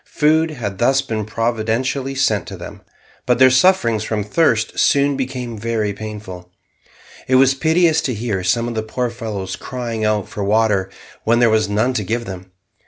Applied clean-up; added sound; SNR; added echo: none; none; none; none.